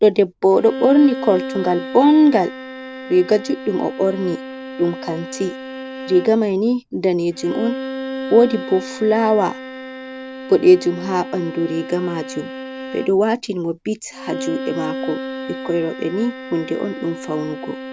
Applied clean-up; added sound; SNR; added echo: none; Bowed string instrument; 11 dB; none.